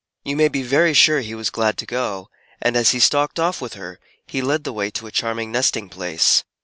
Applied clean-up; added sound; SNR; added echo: none; none; none; none.